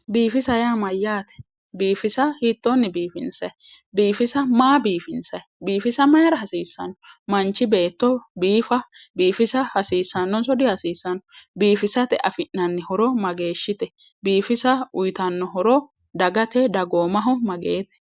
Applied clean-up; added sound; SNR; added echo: none; none; none; none.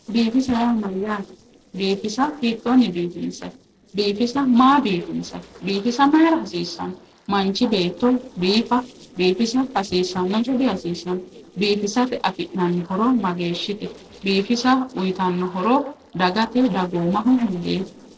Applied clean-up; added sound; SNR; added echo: neural separator model SepFormer DNS4.